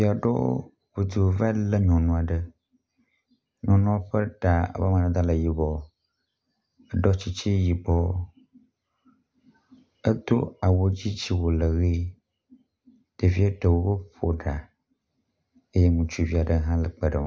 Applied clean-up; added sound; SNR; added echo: none; none; none; none.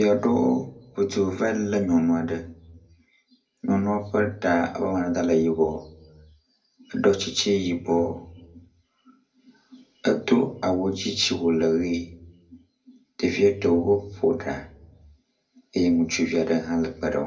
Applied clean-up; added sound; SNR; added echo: none; none; none; reverberation time 0.2 s.